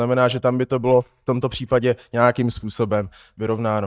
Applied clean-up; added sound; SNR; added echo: neural mask model DeepFilterNet 3.